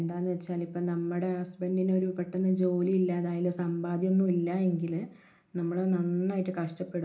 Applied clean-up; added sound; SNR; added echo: none; none; none; reverberation time 0.4 s.